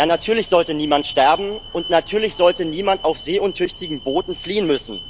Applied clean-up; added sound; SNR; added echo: none; Alarm; 16 dB; none.